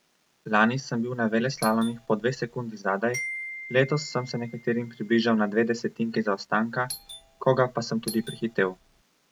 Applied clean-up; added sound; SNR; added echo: none; Glockenspiel + Doorbell; 15 dB; none.